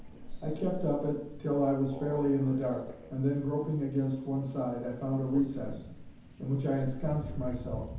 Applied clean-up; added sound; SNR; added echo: none; Crow; 10 dB; reverberation time 0.9 s.